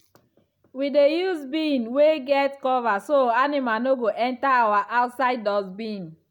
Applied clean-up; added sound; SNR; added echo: none; none; none; none.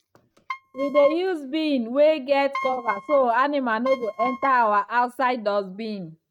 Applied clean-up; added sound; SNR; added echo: neural mask model RNNoise.